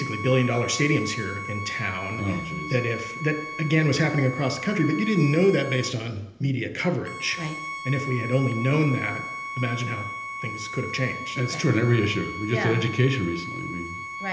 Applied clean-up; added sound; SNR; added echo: none; Bowed string instrument; 10 dB; reverberation time 0.8 s.